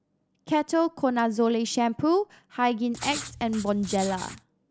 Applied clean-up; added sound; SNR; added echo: none; Writing; 12 dB; none.